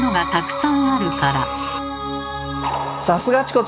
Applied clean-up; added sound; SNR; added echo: none; none; none; none.